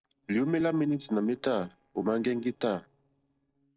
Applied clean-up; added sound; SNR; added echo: neural separator model SepFormer DNS4.